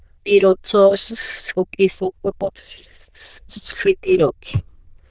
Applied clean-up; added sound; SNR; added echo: neural diffusion model UNIVERSE++.